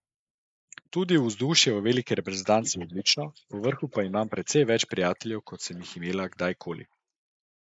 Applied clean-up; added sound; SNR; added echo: neural mask model Resemble Enhance denoiser.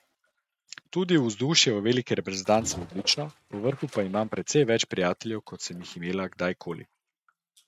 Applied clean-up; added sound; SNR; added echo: neural mask model RNNoise.